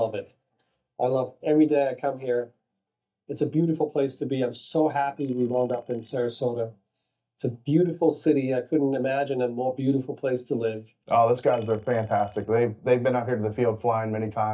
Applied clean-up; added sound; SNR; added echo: neural mask model DeepFilterNet 3.